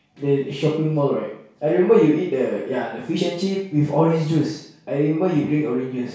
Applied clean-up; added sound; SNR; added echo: none; none; none; reverberation time 0.6 s.